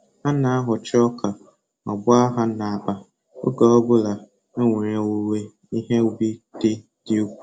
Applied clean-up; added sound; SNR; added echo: none; none; none; none.